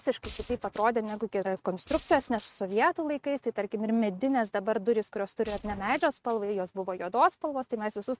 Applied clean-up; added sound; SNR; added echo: neural mask model RNNoise.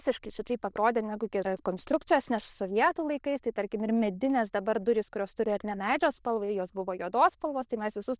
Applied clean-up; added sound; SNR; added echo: neural diffusion model UNIVERSE++.